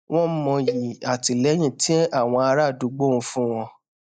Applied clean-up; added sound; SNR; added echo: neural mask model DeepFilterNet 3.